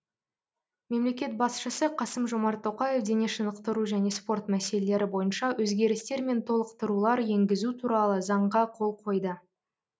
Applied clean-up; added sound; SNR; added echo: none; none; none; none.